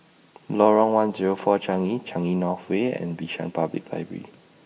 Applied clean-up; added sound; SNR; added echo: none; none; none; reverberation time 2.4 s.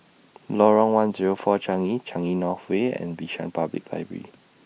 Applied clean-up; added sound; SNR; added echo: none; none; none; none.